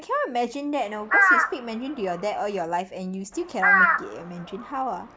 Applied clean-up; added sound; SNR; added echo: none; Crow; -5 dB; none.